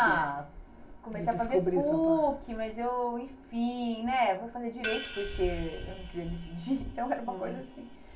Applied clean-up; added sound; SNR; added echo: none; Crash cymbal / Hi-hat; 14 dB; reverberation time 0.2 s.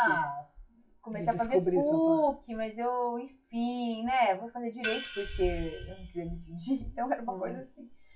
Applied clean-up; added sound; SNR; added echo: classical method WPE with log-MMSE.